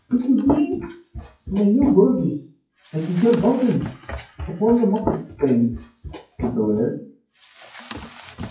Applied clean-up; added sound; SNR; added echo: classical method WPE with log-MMSE.